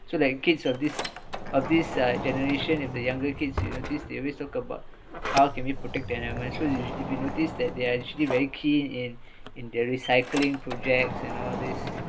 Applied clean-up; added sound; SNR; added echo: none; Sliding door; 7 dB; none.